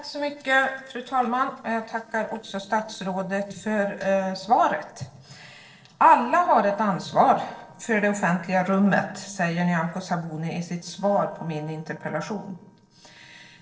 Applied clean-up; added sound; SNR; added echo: neural separator model SepFormer DNS4.